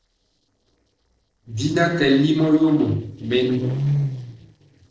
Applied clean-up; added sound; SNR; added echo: neural separator model SepFormer DNS4.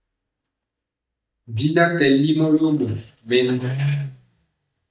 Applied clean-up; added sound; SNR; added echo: neural mask model DeepFilterNet 3.